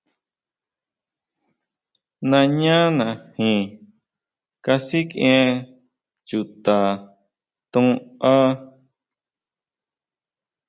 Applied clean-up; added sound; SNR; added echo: none; none; none; none.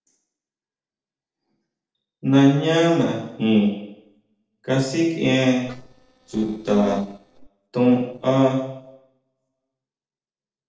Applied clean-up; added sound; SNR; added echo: neural separator model SepFormer DNS4.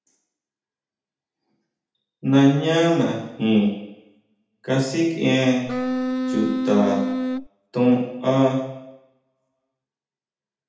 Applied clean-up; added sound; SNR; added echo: none; Wind instrument, woodwind instrument; 1 dB; reverberation time 0.8 s.